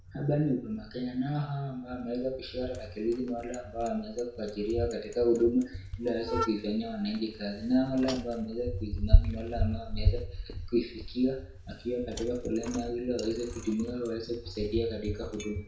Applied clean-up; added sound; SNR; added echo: none; Bicycle; 2 dB; reverberation time 0.5 s.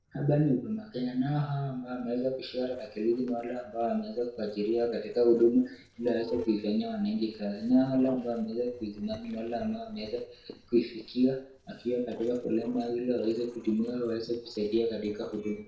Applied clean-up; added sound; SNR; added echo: neural separator model SepFormer DNS4.